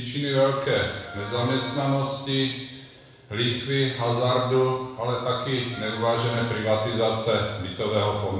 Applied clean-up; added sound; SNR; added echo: none; Wind instrument, woodwind instrument; 16 dB; reverberation time 1.0 s.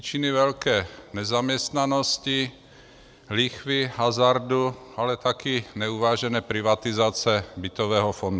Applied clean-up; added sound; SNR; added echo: none; none; none; none.